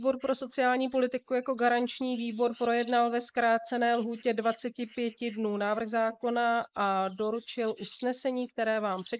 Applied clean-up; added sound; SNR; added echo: neural mask model Resemble Enhance denoiser.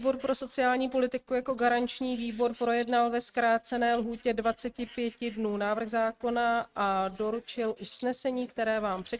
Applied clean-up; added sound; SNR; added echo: neural mask model RNNoise.